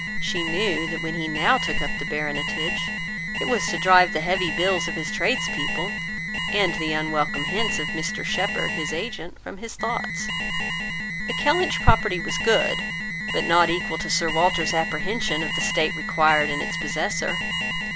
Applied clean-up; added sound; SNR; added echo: none; Alarm; 3 dB; none.